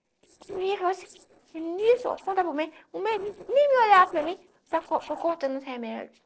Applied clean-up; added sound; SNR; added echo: neural separator model SepFormer DNS4.